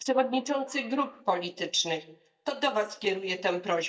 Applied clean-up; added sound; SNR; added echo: neural mask model DeepFilterNet 3.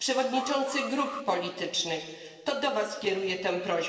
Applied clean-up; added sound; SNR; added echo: none; Alarm; 13 dB; reverberation time 1.4 s.